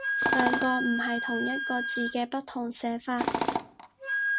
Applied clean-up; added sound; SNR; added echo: none; Tools + Wind instrument, woodwind instrument; -1 dB; none.